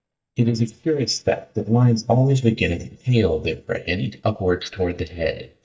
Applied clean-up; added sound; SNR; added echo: neural mask model DeepFilterNet 3.